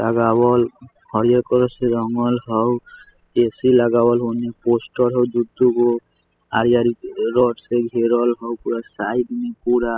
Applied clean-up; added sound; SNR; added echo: classical method spectral subtraction.